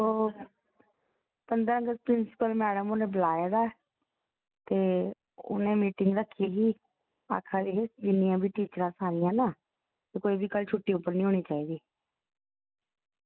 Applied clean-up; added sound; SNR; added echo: none; none; none; none.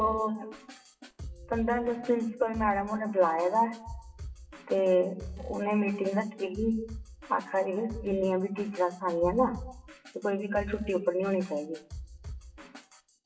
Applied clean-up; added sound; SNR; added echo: classical method WPE with log-MMSE.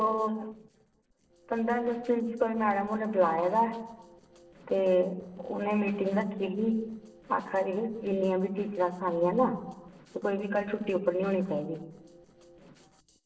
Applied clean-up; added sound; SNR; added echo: neural separator model SepFormer DNS4.